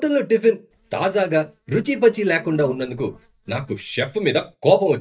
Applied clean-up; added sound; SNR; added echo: neural mask model DeepFilterNet 3.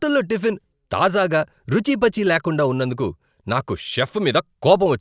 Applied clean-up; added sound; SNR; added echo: none; none; none; none.